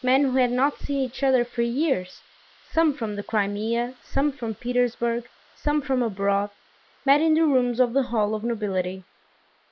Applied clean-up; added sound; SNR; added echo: neural mask model Resemble Enhance denoiser.